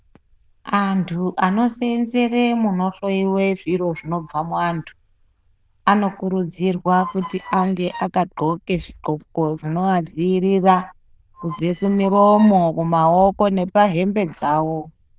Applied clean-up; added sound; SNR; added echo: neural diffusion model UNIVERSE++.